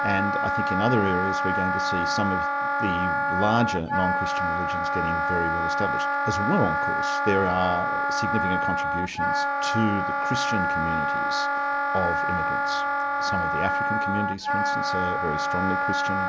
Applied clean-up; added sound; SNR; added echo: none; Wind instrument, woodwind instrument; -4 dB; none.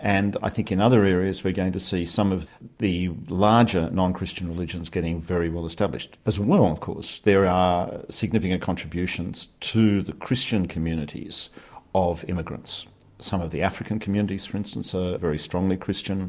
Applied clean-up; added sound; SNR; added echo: none; none; none; none.